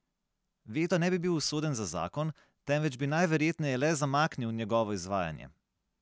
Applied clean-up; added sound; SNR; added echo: none; none; none; none.